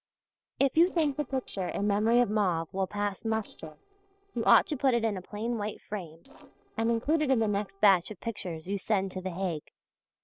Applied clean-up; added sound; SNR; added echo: neural separator model SepFormer DNS4.